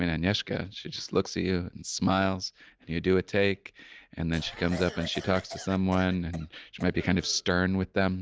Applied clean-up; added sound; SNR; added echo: none; Cough; 16 dB; none.